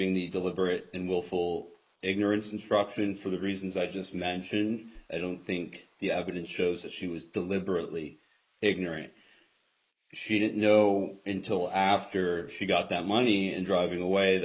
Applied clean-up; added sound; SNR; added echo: neural mask model Resemble Enhance denoiser.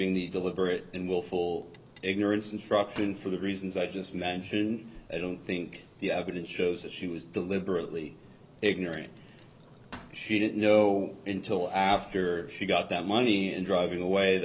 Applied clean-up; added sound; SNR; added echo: none; Bell; 15 dB; none.